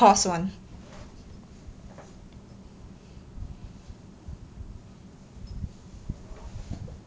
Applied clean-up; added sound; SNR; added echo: none; none; none; none.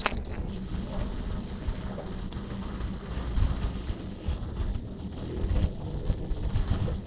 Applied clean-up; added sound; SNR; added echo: neural separator model SepFormer DNS4.